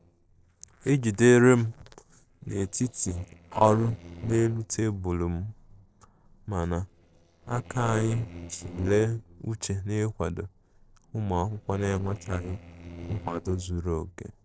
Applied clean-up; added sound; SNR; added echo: neural separator model SepFormer DNS4.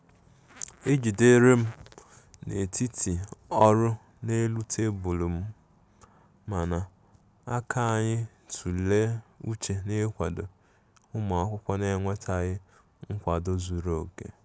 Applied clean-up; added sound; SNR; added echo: none; none; none; none.